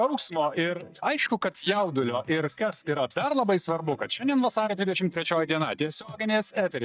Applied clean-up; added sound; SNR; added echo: neural mask model DeepFilterNet 3.